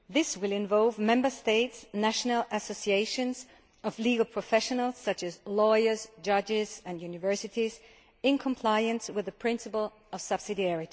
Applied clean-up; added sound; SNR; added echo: none; none; none; none.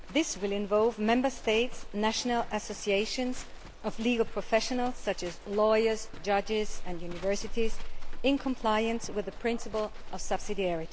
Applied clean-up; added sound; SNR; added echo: none; Livestock, farm animals, working animals; 5 dB; none.